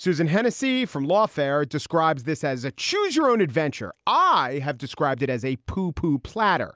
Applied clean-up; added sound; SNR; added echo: none; none; none; none.